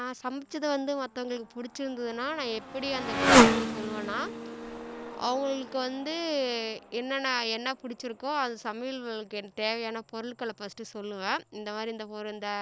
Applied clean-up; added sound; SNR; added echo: none; Motorcycle; -1 dB; none.